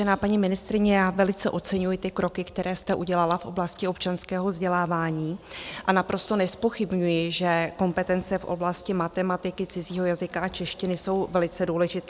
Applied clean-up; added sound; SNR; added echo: none; none; none; none.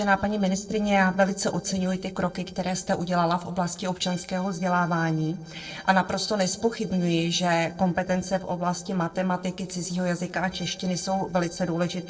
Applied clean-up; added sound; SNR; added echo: neural separator model SepFormer DNS4.